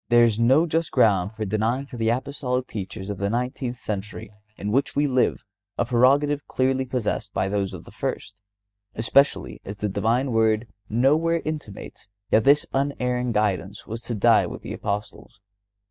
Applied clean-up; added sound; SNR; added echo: neural mask model DeepFilterNet 3.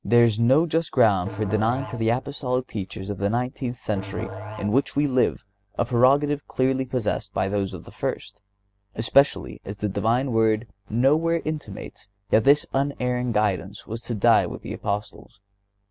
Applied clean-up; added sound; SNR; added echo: none; Musical instrument; 14 dB; none.